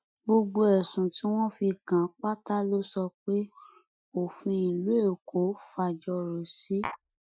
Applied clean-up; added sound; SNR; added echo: classical method Wiener filter.